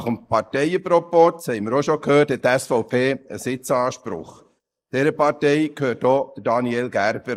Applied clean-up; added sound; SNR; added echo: neural mask model Resemble Enhance denoiser.